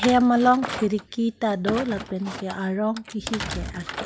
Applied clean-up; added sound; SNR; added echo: none; Thump, thud; 10 dB; none.